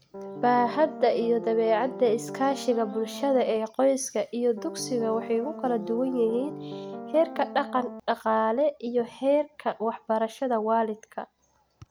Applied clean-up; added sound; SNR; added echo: none; Piano; 11 dB; none.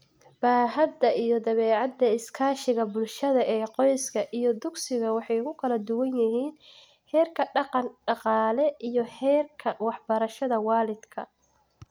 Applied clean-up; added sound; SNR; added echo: none; none; none; none.